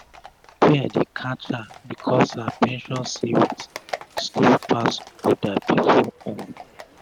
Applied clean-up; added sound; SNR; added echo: none; Livestock, farm animals, working animals; 17 dB; none.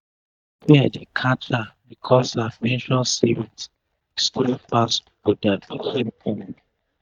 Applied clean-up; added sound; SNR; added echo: neural mask model DeepFilterNet 3.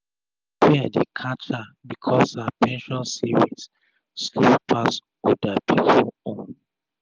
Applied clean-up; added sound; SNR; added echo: none; none; none; none.